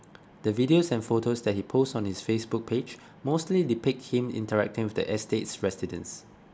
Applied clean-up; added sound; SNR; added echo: none; none; none; none.